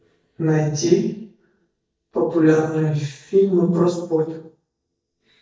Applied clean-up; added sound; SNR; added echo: neural mask model DeepFilterNet 3.